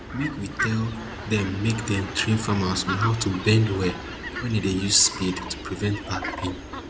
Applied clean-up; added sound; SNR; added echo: none; Fowl; 8 dB; none.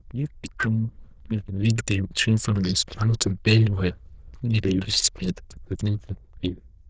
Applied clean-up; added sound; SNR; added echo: neural diffusion model UNIVERSE++.